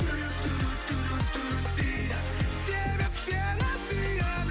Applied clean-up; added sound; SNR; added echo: none; none; none; none.